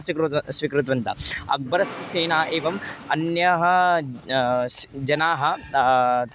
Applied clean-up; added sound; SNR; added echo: none; Engine / Mechanisms; 16 dB; none.